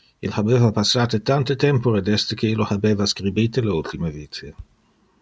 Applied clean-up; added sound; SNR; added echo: none; none; none; none.